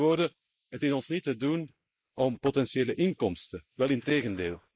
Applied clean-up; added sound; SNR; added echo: neural mask model Resemble Enhance denoiser.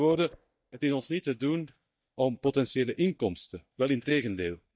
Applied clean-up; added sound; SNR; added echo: neural mask model DeepFilterNet 3.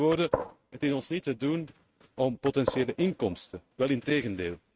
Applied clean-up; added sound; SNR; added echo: neural mask model RNNoise.